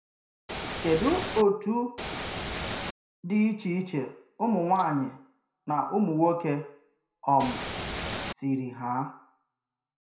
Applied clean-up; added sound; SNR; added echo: none; Ocean / Boat, Water vehicle; 5 dB; reverberation time 0.4 s.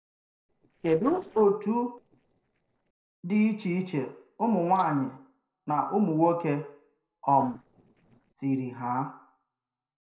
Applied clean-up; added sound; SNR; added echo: neural separator model SepFormer DNS4.